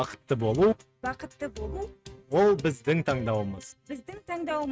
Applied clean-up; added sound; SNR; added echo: neural mask model RNNoise.